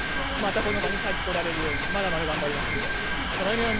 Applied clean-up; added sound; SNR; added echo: none; Mechanisms; -2 dB; none.